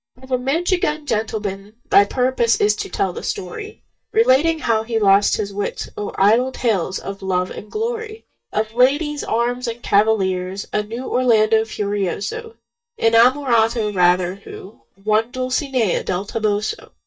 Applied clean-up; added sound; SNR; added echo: neural mask model DeepFilterNet 3.